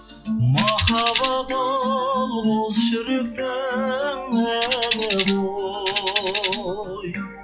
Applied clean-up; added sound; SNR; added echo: classical method log-MMSE.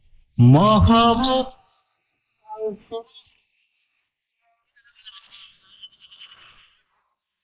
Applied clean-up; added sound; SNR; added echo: neural mask model Resemble Enhance denoiser.